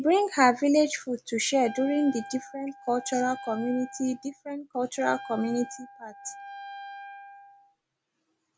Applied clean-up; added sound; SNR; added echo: none; Wind instrument, woodwind instrument; 15 dB; none.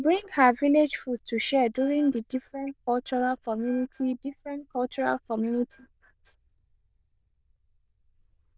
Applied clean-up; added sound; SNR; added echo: neural diffusion model UNIVERSE++.